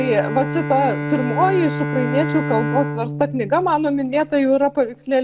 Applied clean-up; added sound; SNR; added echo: none; Bowed string instrument; 6 dB; none.